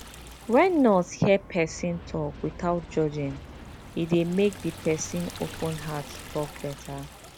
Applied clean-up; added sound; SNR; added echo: none; Aircraft + Liquid; 15 dB; none.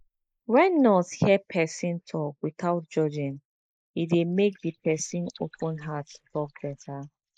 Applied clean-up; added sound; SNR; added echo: neural mask model Resemble Enhance denoiser.